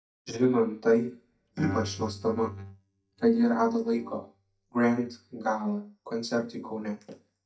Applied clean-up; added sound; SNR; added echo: neural mask model DeepFilterNet 3.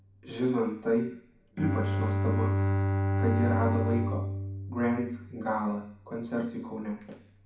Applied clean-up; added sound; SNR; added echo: none; Bowed string instrument; -1 dB; reverberation time 0.6 s.